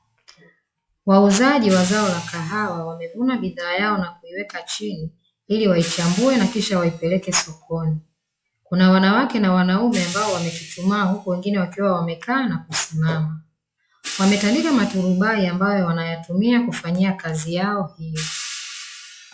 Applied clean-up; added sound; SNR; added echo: classical method log-MMSE.